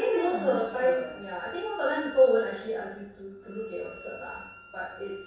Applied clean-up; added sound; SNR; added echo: none; Bowed string instrument; 19 dB; reverberation time 0.7 s.